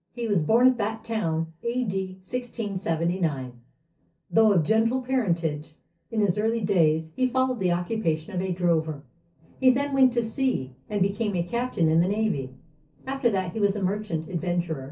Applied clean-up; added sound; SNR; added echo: none; none; none; reverberation time 0.3 s.